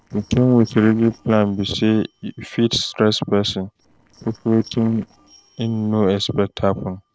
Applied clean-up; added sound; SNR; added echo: neural separator model SepFormer DNS4.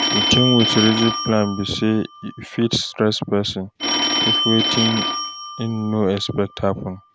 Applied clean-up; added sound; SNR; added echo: none; Telephone; 3 dB; none.